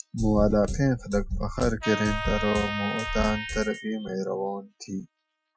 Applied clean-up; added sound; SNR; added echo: classical method Wiener filter.